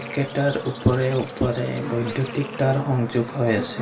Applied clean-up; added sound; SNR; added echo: none; Bird / Insect; 8 dB; reverberation time 0.2 s.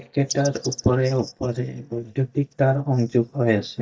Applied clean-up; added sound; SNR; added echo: neural mask model DeepFilterNet 3.